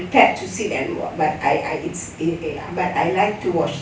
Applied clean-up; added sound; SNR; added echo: none; none; none; none.